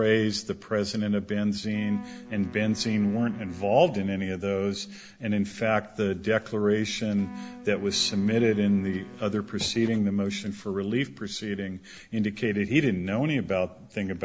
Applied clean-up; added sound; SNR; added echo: none; Wind instrument, woodwind instrument; 19 dB; none.